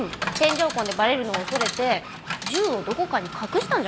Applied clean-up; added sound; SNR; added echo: none; Coin (dropping) / Chatter; 7 dB; none.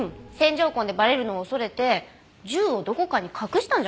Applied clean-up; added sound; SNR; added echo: none; none; none; none.